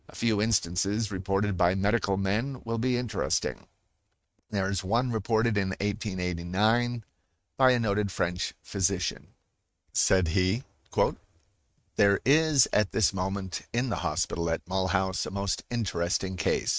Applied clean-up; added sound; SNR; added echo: neural mask model RNNoise.